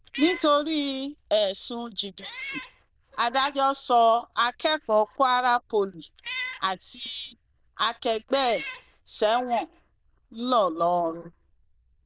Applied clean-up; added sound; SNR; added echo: neural diffusion model UNIVERSE++.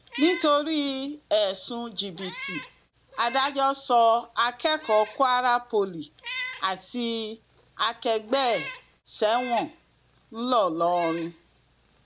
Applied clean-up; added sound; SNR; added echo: none; Meow; 15 dB; none.